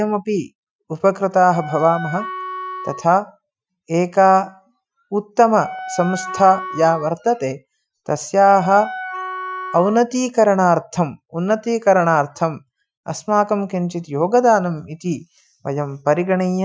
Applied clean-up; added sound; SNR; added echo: classical method Wiener filter.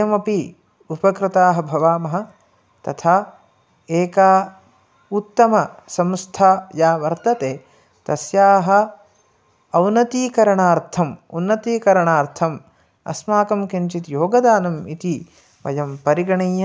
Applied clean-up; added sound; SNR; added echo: none; none; none; none.